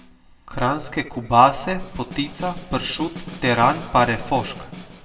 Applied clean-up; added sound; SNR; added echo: none; Snare drum; 17 dB; reverberation time 1.3 s.